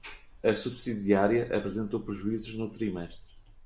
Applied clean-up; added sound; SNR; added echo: none; Mechanical fan; 20 dB; none.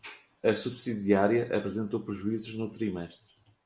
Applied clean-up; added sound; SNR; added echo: none; none; none; none.